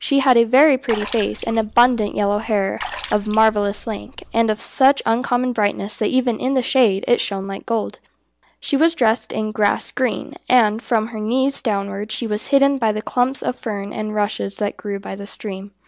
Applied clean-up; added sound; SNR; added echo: none; Water / Splash, splatter; 14 dB; none.